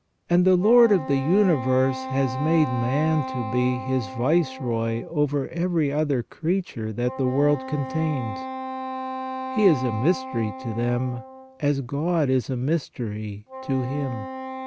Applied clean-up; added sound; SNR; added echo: none; Wind instrument, woodwind instrument; 10 dB; none.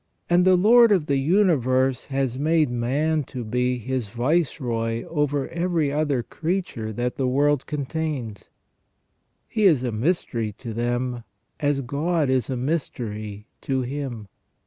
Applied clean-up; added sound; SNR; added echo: none; none; none; none.